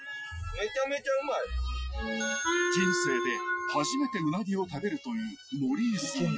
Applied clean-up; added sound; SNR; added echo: classical method Wiener filter.